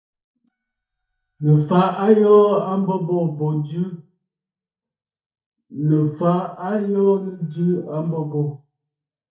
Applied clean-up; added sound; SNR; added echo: neural mask model DeepFilterNet 3.